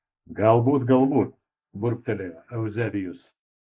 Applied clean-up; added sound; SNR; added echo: neural mask model Resemble Enhance denoiser.